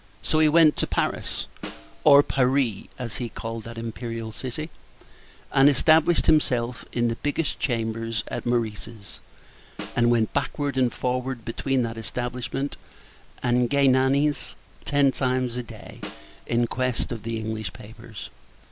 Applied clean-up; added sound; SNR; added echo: none; Snare drum; 20 dB; none.